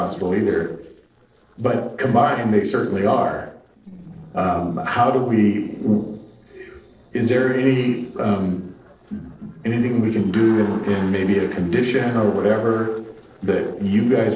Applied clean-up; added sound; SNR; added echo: neural separator model SepFormer DNS4.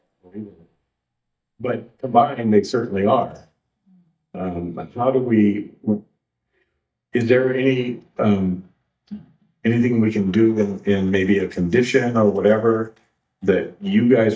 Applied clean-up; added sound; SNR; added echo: neural mask model DeepFilterNet 3.